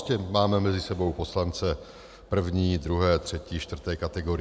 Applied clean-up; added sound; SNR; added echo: none; none; none; none.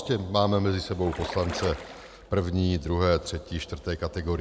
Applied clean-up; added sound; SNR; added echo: none; Splash, splatter; 12 dB; none.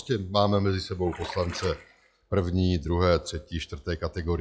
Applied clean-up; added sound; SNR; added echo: classical method log-MMSE.